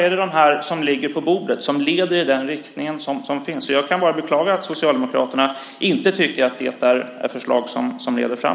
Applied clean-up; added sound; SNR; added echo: none; none; none; none.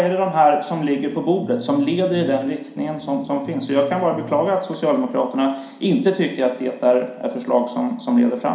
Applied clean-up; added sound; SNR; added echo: none; Bass guitar; 17 dB; reverberation time 0.5 s.